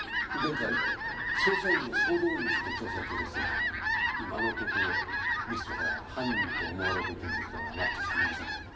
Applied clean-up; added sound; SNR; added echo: none; Fowl; -5 dB; reverberation time 2.2 s.